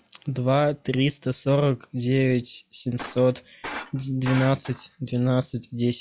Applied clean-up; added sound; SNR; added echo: classical method log-MMSE.